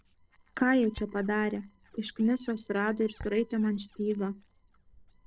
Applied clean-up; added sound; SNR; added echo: neural separator model SepFormer DNS4.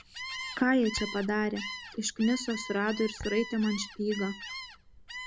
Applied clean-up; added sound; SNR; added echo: none; Gull, seagull; 10 dB; none.